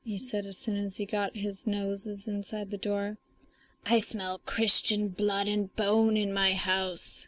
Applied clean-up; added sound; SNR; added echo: none; none; none; none.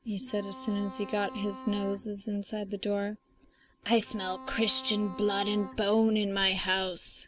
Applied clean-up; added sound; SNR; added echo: none; Bowed string instrument; 14 dB; none.